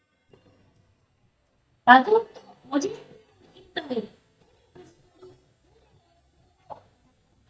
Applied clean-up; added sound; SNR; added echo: neural mask model DeepFilterNet 3.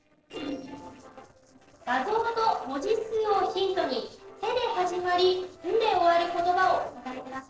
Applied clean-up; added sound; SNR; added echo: neural separator model SepFormer DNS4.